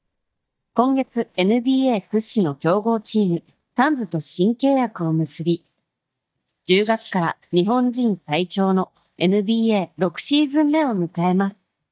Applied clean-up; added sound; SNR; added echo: neural mask model DeepFilterNet 3.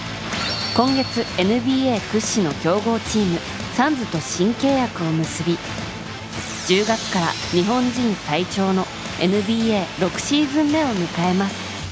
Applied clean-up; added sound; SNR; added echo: none; none; none; none.